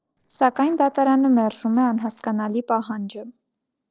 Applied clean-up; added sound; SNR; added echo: neural separator model SepFormer DNS4.